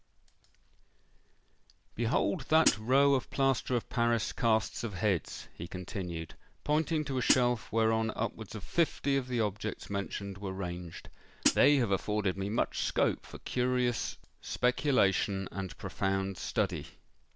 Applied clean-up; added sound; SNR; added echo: none; Hi-hat; 0 dB; none.